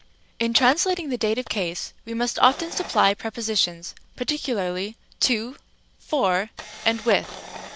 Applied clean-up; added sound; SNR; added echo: none; Camera; 17 dB; none.